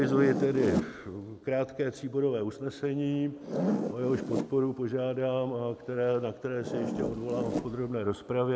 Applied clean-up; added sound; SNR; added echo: none; Zipper (clothing); 5 dB; none.